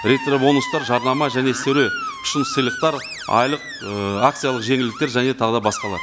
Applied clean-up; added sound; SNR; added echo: none; Screech; 10 dB; none.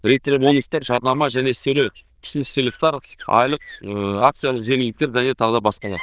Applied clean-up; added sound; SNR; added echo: neural diffusion model UNIVERSE++.